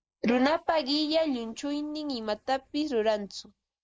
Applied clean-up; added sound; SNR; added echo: neural mask model Resemble Enhance denoiser.